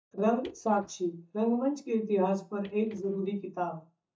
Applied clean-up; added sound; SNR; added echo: neural mask model DeepFilterNet 3.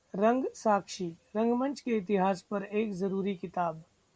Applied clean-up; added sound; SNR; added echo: none; none; none; none.